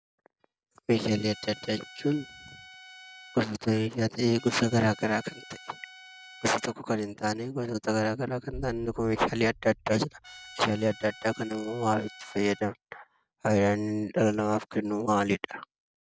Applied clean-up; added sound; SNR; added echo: none; Trumpet + Boom; 19 dB; none.